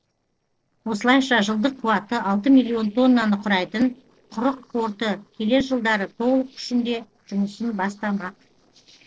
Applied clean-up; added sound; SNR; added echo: neural separator model SepFormer DNS4.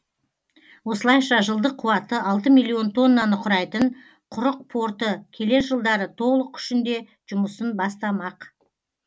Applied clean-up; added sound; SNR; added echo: none; none; none; none.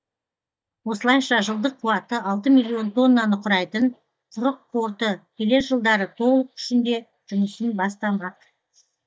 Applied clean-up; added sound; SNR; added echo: neural mask model DeepFilterNet 3.